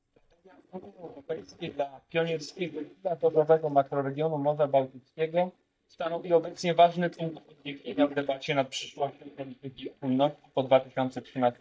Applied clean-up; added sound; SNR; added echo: neural mask model DeepFilterNet 3.